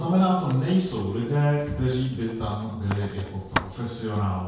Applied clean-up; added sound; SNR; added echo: none; Writing; 14 dB; reverberation time 0.6 s.